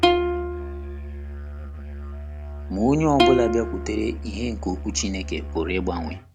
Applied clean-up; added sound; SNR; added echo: none; Musical instrument + Plucked string instrument; 0 dB; none.